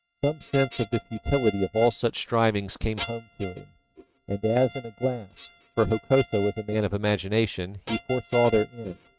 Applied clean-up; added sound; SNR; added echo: neural mask model RNNoise.